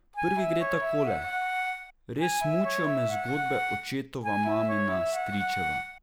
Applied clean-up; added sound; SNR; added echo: none; Wind instrument, woodwind instrument; -3 dB; none.